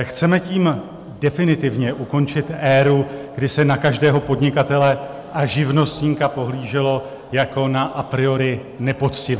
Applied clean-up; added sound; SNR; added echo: none; none; none; none.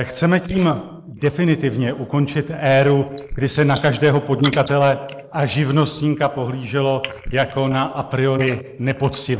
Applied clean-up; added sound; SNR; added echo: neural mask model Resemble Enhance denoiser.